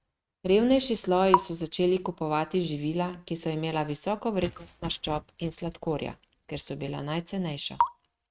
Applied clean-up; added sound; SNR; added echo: neural mask model RNNoise.